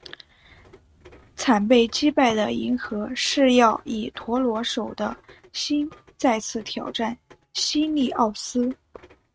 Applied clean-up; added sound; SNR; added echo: neural mask model RNNoise.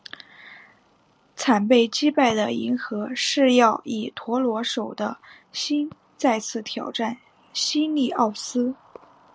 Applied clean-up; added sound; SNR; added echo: none; none; none; none.